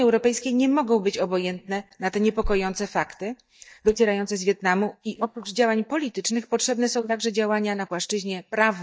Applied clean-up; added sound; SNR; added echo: neural mask model DeepFilterNet 3.